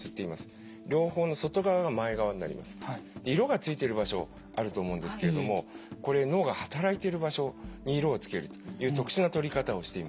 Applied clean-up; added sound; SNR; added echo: none; none; none; none.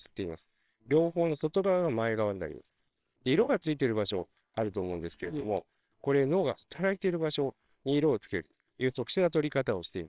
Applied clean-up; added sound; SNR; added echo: neural separator model SepFormer WHAMR!.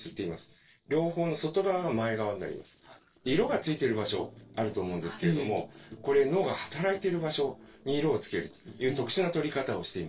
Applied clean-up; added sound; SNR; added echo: neural separator model SepFormer DNS4.